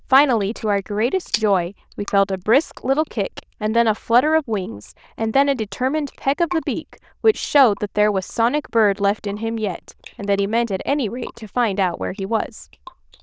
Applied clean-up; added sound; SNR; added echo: neural diffusion model UNIVERSE++.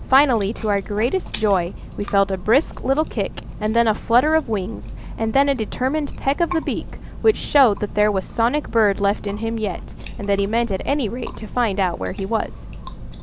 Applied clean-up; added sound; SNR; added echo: none; Chewing, mastication; 10 dB; none.